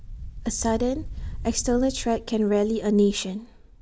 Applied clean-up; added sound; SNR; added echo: none; Wind; 11 dB; none.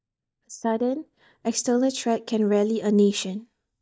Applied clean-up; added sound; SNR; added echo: neural mask model DeepFilterNet 3.